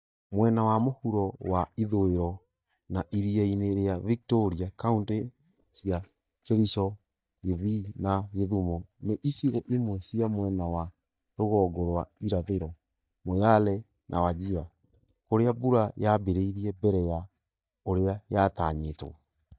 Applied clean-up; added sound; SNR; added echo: neural mask model DeepFilterNet 3.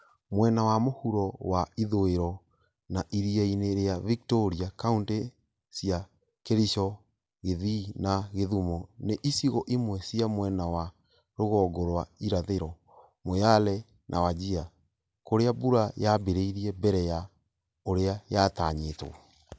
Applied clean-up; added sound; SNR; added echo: none; none; none; none.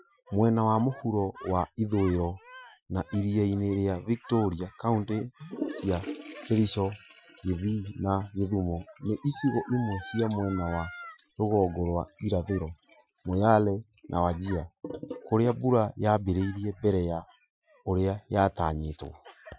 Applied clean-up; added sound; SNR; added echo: classical method Wiener filter.